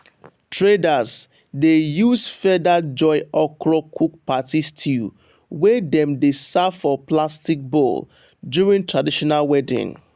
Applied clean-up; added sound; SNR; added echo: none; none; none; none.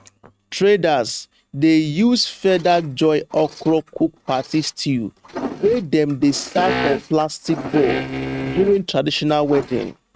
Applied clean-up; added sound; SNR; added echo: neural mask model RNNoise.